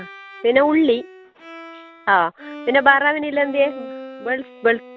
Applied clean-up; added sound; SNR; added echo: none; Bowed string instrument; 18 dB; none.